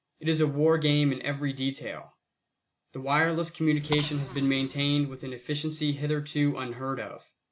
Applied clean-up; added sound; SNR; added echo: none; Bicycle; 13 dB; none.